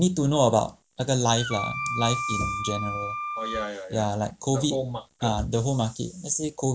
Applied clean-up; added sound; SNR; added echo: none; Wind instrument, woodwind instrument; 6 dB; none.